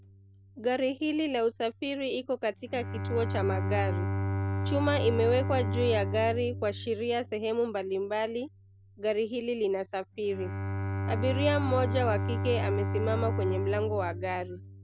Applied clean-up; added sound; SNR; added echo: none; Bowed string instrument; 3 dB; none.